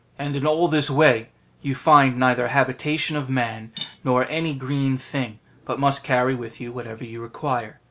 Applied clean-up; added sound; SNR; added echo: none; Cutlery, silverware / Dishes, pots, and pans; 18 dB; none.